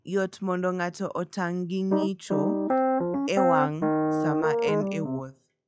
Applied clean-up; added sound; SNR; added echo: classical method log-MMSE.